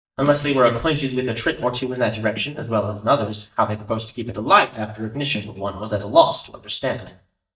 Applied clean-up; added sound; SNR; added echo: neural mask model DeepFilterNet 3.